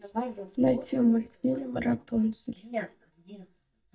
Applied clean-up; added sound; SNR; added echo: neural mask model DeepFilterNet 3.